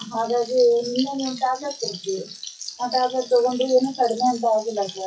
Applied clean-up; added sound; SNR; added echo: classical method WPE with log-MMSE.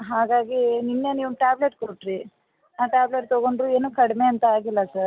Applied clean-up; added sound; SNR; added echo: none; none; none; none.